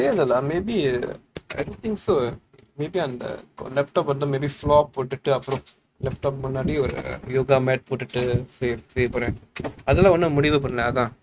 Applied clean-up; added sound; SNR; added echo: neural mask model RNNoise.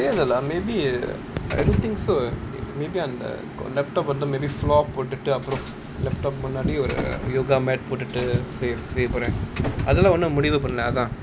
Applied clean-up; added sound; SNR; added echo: none; Bus; 12 dB; none.